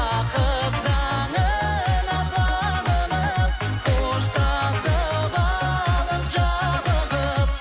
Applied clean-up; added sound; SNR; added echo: none; none; none; none.